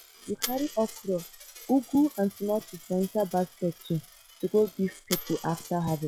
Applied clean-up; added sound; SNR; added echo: classical method log-MMSE.